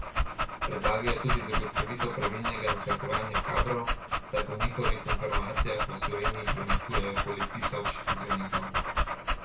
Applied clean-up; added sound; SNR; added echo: none; Dog; -5 dB; reverberation time 0.3 s.